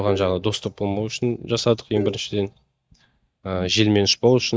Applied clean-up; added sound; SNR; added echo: neural mask model DeepFilterNet 3.